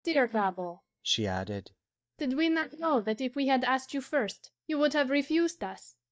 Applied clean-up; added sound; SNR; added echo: neural mask model DeepFilterNet 3.